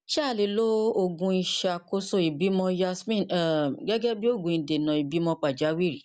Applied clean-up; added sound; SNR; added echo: none; none; none; none.